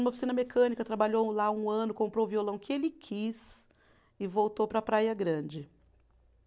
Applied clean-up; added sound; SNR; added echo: none; none; none; none.